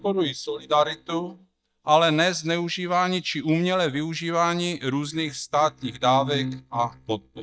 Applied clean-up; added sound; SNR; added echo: neural mask model DeepFilterNet 3.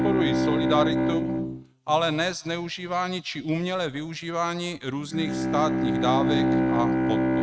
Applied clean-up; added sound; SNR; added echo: neural mask model RNNoise.